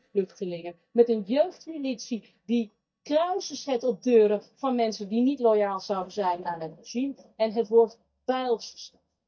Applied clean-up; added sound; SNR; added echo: neural mask model DeepFilterNet 3.